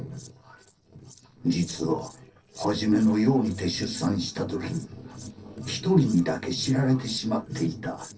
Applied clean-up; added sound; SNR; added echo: neural separator model SepFormer DNS4.